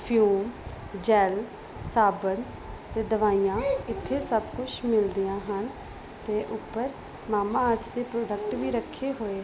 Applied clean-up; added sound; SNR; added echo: none; none; none; none.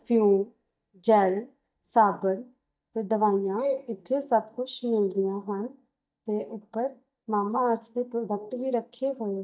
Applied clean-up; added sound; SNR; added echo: neural mask model DeepFilterNet 3.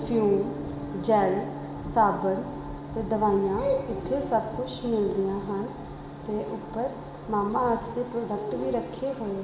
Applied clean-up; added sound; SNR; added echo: none; Gong; 12 dB; reverberation time 1.6 s.